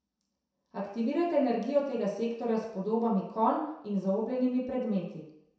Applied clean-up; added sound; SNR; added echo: none; none; none; reverberation time 0.7 s.